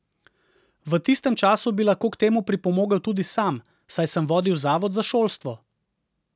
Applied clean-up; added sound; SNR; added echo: none; none; none; none.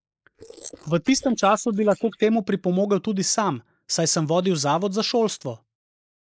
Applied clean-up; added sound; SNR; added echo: neural mask model Resemble Enhance denoiser.